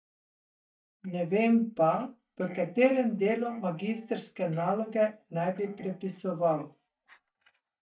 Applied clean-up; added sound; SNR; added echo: neural mask model DeepFilterNet 3.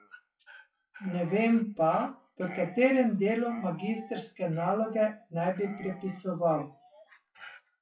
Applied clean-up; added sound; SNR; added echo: classical method WPE with log-MMSE.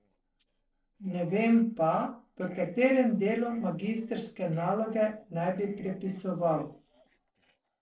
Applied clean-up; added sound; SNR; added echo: neural separator model SepFormer DNS4.